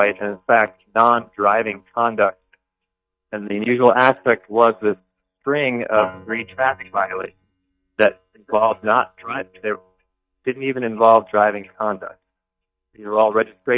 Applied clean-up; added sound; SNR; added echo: neural mask model DeepFilterNet 3.